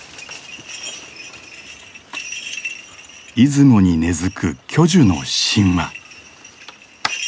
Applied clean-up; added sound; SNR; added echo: none; none; none; none.